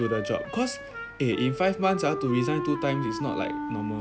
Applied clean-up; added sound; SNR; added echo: none; Wind instrument, woodwind instrument; 6 dB; none.